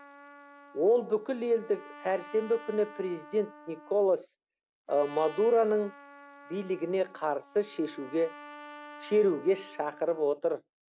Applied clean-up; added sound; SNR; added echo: none; Trumpet; 19 dB; none.